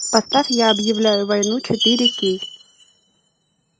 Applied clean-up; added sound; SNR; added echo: neural mask model RNNoise.